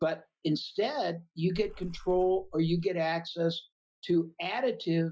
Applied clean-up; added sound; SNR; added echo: classical method Wiener filter.